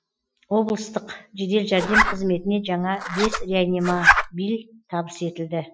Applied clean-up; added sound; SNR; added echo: classical method Wiener filter.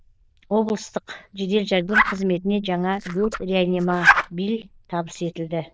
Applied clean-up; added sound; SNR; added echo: neural diffusion model UNIVERSE++.